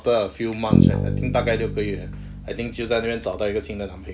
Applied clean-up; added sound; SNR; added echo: none; Bass guitar; -1 dB; none.